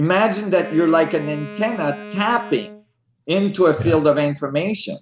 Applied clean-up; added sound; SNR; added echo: none; Wind instrument, woodwind instrument; 16 dB; none.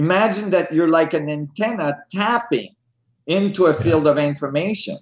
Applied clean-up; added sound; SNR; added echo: none; none; none; none.